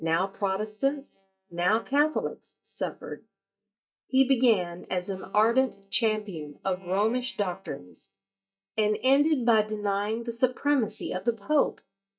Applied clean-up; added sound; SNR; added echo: neural mask model DeepFilterNet 3.